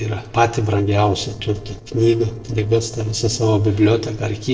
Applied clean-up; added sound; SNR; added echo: neural separator model SepFormer DNS4.